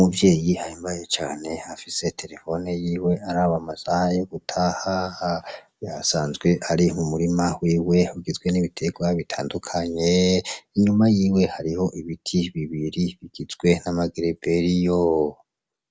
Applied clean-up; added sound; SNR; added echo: none; none; none; none.